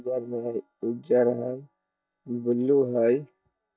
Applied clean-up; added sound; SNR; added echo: neural mask model DeepFilterNet 3.